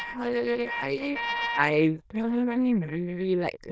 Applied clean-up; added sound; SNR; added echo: neural diffusion model UNIVERSE++.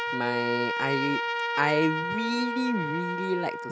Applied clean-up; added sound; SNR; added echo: none; Trumpet; 1 dB; none.